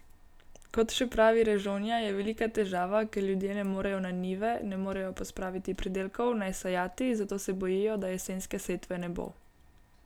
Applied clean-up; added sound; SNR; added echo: none; none; none; none.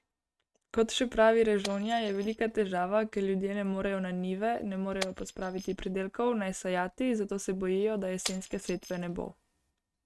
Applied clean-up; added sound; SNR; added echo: neural mask model RNNoise.